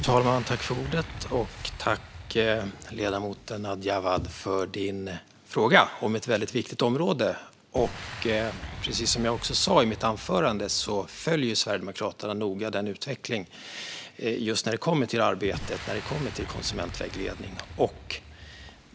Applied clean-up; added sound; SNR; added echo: none; Boom; 14 dB; none.